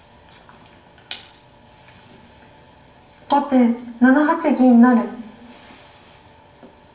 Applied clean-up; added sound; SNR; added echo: none; none; none; reverberation time 0.9 s.